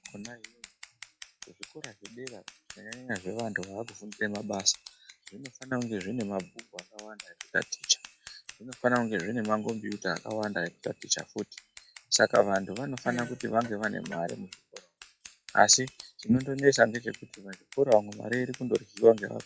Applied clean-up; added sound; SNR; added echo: classical method log-MMSE.